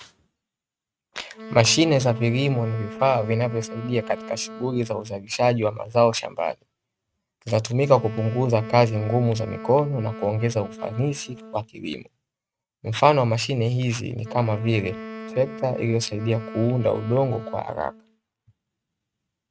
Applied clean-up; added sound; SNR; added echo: neural mask model RNNoise.